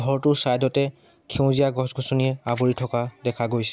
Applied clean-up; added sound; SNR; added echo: none; none; none; none.